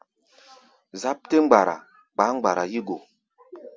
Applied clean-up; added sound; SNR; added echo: none; none; none; none.